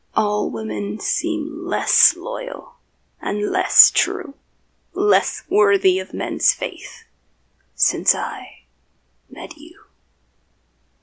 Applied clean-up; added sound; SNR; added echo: none; none; none; none.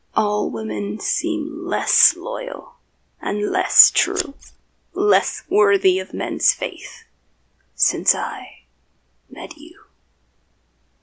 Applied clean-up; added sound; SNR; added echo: none; Scissors; 9 dB; none.